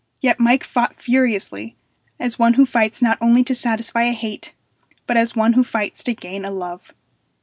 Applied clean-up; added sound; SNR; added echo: none; none; none; none.